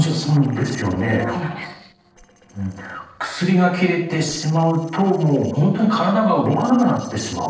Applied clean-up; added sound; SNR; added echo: neural separator model SepFormer DNS4.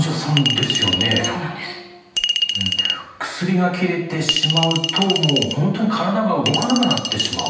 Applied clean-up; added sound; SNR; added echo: none; Chink, clink; 3 dB; reverberation time 0.9 s.